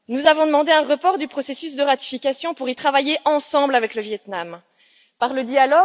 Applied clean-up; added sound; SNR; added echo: none; none; none; none.